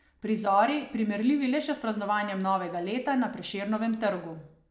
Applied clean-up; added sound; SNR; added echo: none; none; none; none.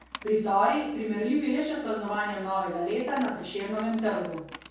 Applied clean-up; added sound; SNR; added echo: none; Computer keyboard; 20 dB; reverberation time 0.6 s.